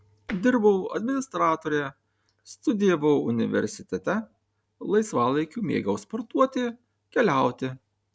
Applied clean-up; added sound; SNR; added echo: none; Tap; 17 dB; none.